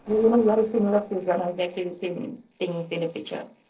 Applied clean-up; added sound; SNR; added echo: neural separator model SepFormer DNS4.